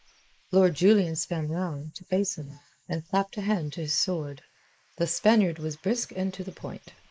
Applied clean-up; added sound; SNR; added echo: neural mask model Resemble Enhance denoiser.